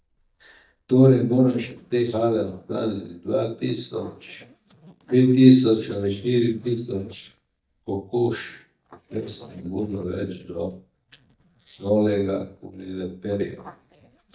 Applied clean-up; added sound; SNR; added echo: neural mask model DeepFilterNet 3.